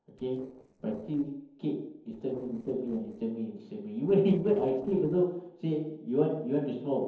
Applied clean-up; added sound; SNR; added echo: neural separator model SepFormer DNS4.